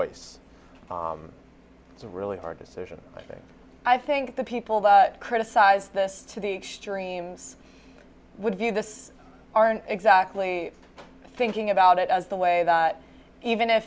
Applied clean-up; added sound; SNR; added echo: none; none; none; none.